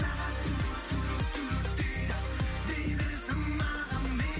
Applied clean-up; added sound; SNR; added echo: none; none; none; none.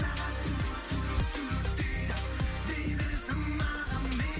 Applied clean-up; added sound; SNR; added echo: none; Drum kit; 11 dB; none.